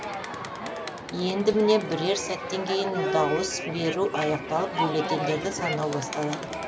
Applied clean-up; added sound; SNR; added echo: none; Crowd; 4 dB; none.